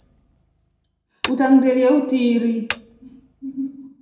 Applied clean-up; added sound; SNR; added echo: none; Hammer; 16 dB; reverberation time 0.6 s.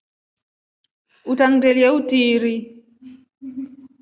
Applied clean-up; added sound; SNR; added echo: none; none; none; none.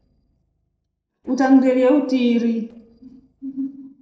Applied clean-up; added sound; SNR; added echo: neural separator model SepFormer DNS4.